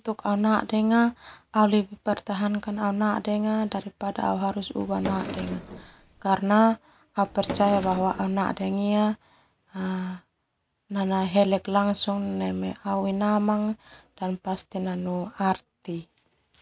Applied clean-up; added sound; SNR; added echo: none; Drawer open or close; 10 dB; none.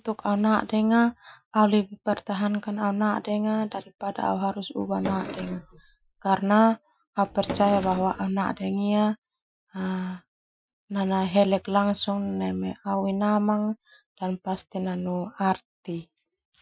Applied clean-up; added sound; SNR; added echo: classical method Wiener filter.